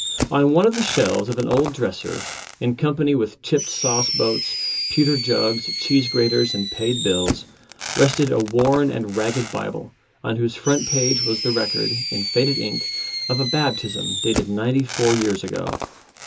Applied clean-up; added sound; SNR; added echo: none; Fireworks; 6 dB; reverberation time 0.2 s.